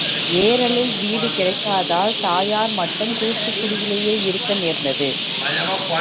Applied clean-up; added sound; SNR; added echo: none; Bird; -1 dB; none.